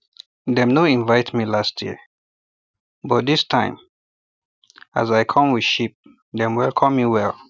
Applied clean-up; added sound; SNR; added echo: none; none; none; none.